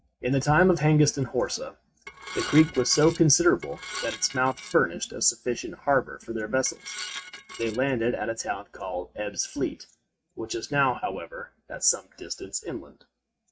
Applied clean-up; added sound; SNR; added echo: neural mask model RNNoise.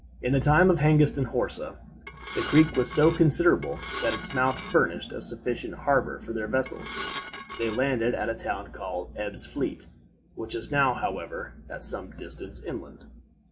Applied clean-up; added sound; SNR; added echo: none; Dishes, pots, and pans / Glass; 10 dB; none.